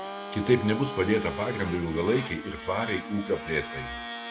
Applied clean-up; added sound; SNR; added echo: none; Domestic sounds, home sounds; 9 dB; none.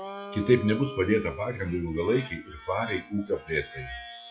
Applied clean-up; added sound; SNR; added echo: classical method log-MMSE.